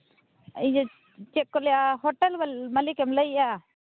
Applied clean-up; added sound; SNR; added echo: none; none; none; none.